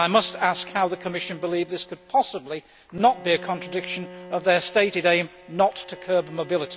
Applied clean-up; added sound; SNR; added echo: none; Bowed string instrument; 19 dB; none.